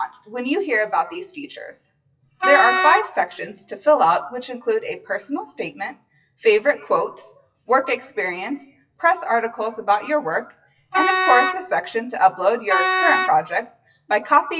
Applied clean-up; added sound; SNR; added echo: classical method WPE with log-MMSE.